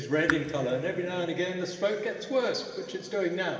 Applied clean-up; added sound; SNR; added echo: none; Raindrop / Drip; 6 dB; reverberation time 2.5 s.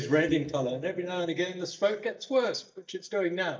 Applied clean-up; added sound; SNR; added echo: neural mask model DeepFilterNet 3.